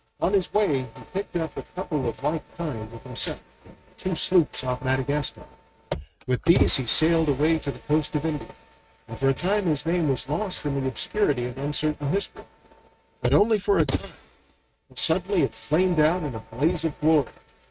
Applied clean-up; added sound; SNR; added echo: neural mask model RNNoise.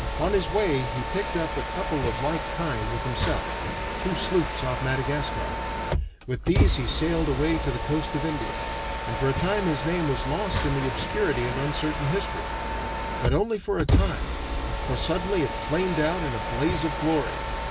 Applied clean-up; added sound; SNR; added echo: none; Mechanisms; 0 dB; none.